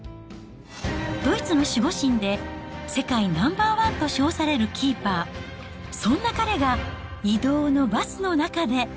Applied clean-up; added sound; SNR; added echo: none; none; none; none.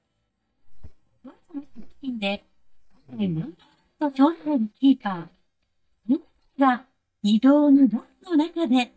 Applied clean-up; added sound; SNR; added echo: neural mask model DeepFilterNet 3.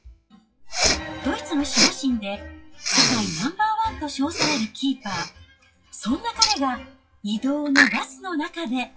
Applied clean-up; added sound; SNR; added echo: classical method WPE with log-MMSE.